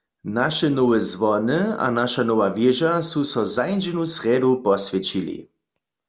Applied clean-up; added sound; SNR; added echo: none; none; none; none.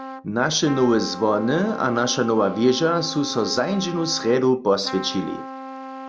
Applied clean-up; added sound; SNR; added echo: none; Trumpet; 13 dB; none.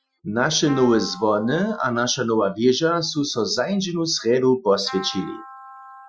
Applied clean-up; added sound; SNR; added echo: classical method Wiener filter.